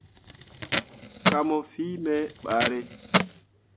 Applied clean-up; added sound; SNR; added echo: none; Packing tape, duct tape; -3 dB; none.